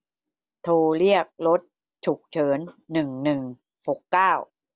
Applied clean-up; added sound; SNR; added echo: none; none; none; none.